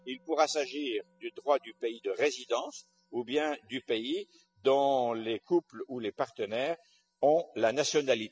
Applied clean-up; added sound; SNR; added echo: classical method spectral subtraction.